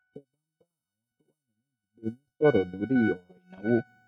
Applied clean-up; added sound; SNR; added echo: neural mask model RNNoise.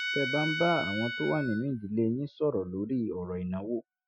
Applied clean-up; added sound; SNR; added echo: classical method Wiener filter.